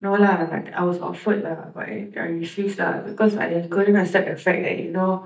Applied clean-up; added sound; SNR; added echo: neural mask model DeepFilterNet 3.